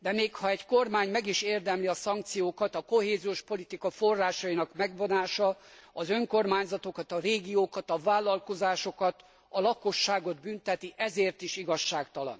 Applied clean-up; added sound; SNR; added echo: none; none; none; none.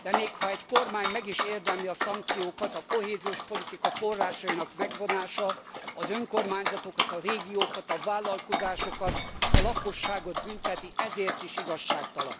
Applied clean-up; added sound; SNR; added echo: none; Dog + Slam; -2 dB; none.